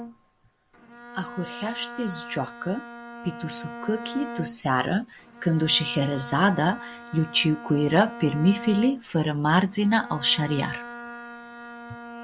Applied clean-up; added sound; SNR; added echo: none; Bowed string instrument; 13 dB; none.